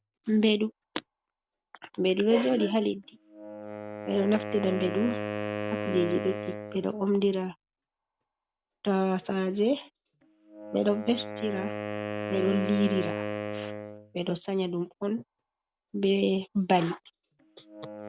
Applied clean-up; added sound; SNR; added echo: none; Wind instrument, woodwind instrument; 9 dB; none.